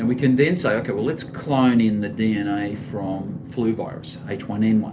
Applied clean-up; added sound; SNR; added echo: none; Drum; 12 dB; reverberation time 0.3 s.